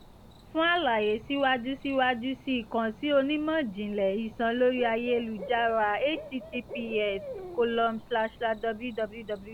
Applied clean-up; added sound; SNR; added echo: none; Cricket / Bird; 17 dB; none.